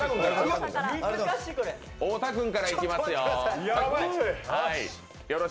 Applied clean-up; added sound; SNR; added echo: none; none; none; none.